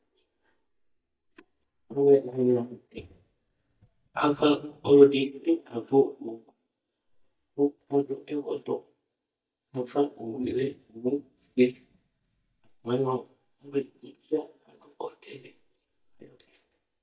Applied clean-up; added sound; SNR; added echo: neural mask model DeepFilterNet 3.